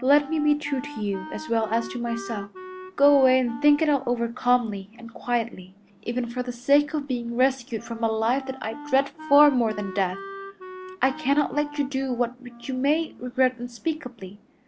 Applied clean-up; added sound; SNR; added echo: none; Wind instrument, woodwind instrument; 16 dB; none.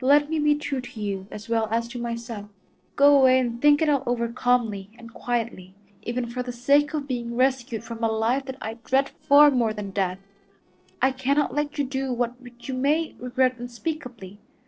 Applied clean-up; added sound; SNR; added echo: neural separator model SepFormer DNS4.